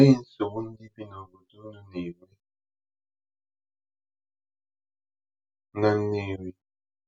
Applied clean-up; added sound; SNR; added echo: none; none; none; none.